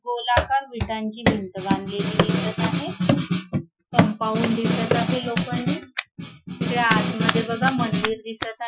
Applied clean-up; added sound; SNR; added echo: classical method Wiener filter.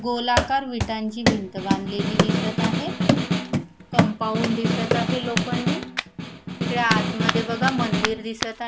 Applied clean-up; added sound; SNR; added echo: none; Snare drum + Run; -3 dB; none.